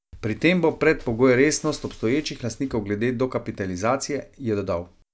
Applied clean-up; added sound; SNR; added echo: none; none; none; none.